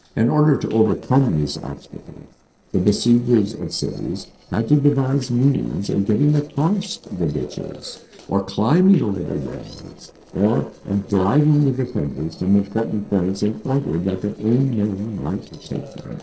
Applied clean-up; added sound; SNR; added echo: neural separator model SepFormer DNS4.